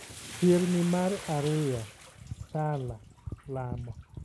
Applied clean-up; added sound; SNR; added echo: none; Bathtub (filling or washing); 15 dB; none.